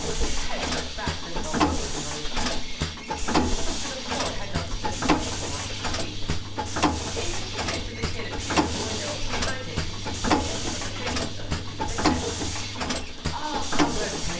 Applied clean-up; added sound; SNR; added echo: none; Mechanisms; -2 dB; reverberation time 0.5 s.